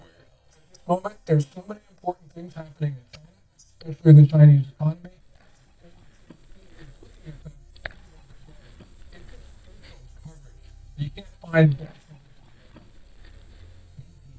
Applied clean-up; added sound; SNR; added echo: neural mask model DeepFilterNet 3.